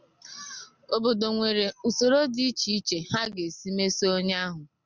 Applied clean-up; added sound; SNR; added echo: none; none; none; none.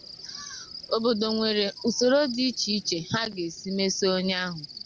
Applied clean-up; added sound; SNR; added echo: none; Cricket; 15 dB; none.